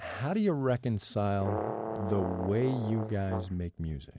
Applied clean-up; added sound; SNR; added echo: none; Brass instrument; 7 dB; none.